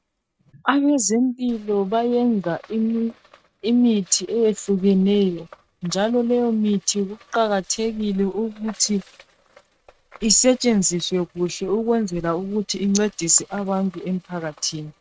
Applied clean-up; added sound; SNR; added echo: neural mask model RNNoise.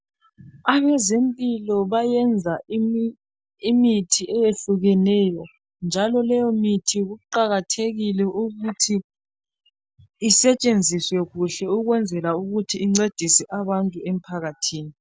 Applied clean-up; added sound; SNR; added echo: none; none; none; none.